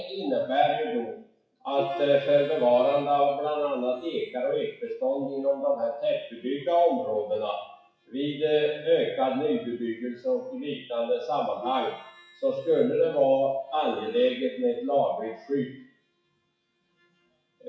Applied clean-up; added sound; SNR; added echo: classical method WPE with log-MMSE.